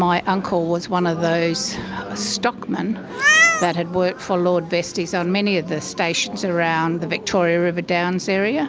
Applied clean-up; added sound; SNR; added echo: none; Meow; 0 dB; none.